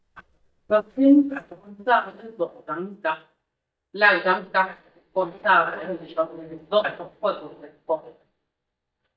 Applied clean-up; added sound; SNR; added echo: neural mask model DeepFilterNet 3.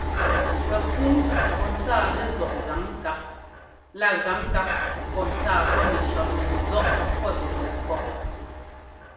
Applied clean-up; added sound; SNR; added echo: none; Breathing; -2 dB; reverberation time 0.9 s.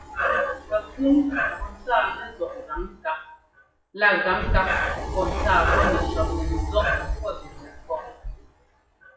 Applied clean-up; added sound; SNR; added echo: classical method WPE with log-MMSE.